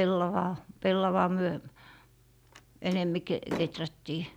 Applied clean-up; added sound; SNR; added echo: none; Slam; 12 dB; none.